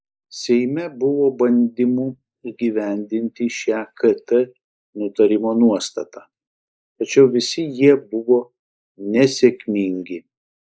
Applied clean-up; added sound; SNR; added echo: neural mask model Resemble Enhance denoiser.